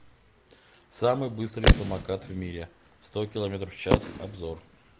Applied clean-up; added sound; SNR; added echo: none; Fireworks; -4 dB; none.